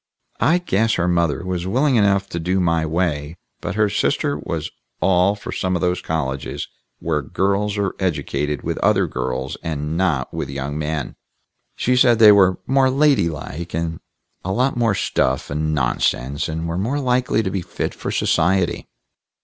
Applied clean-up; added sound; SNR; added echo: none; none; none; none.